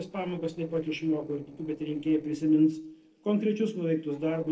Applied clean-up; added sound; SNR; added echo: neural separator model SepFormer DNS4.